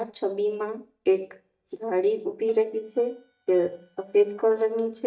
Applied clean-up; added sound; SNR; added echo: neural mask model DeepFilterNet 3.